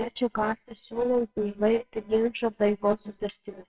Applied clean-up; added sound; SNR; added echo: neural separator model SepFormer WHAMR!.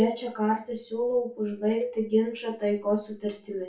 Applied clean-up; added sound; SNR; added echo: none; Cowbell; 14 dB; reverberation time 0.3 s.